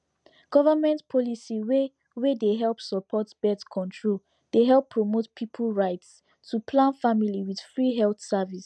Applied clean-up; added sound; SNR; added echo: none; none; none; none.